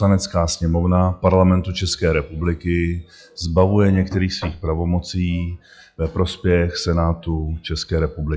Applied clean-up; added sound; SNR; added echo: classical method log-MMSE.